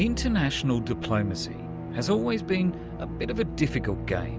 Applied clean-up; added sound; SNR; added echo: none; Bowed string instrument; 10 dB; none.